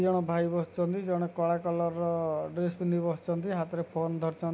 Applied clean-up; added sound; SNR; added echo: none; none; none; none.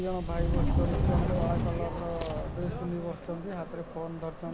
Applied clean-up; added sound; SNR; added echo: none; Subway, metro, underground; -5 dB; none.